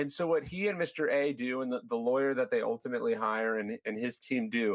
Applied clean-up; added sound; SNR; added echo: none; none; none; none.